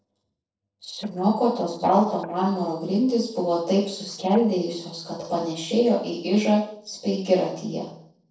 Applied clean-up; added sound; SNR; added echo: neural separator model SepFormer DNS4.